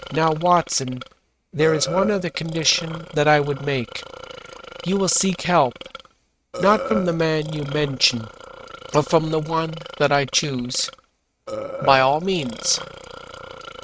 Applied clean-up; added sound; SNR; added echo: neural mask model RNNoise.